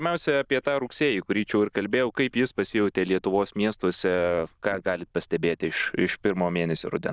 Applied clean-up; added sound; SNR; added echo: neural diffusion model UNIVERSE++.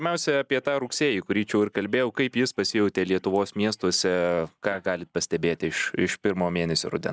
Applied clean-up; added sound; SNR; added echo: neural mask model DeepFilterNet 3.